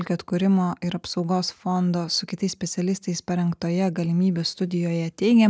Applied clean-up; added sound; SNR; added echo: none; none; none; none.